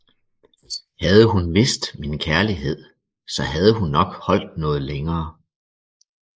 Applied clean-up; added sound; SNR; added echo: neural mask model Resemble Enhance denoiser.